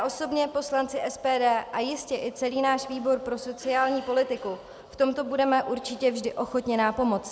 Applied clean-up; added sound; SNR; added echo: none; none; none; none.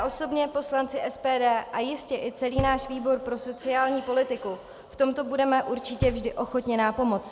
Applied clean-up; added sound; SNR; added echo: none; Knock; 14 dB; none.